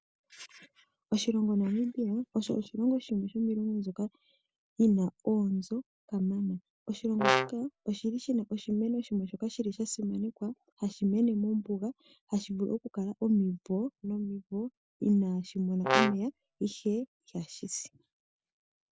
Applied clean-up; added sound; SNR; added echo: none; Brass instrument; -2 dB; none.